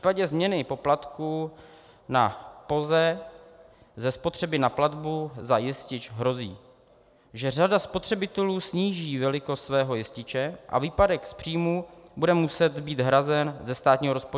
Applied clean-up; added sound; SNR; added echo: none; none; none; none.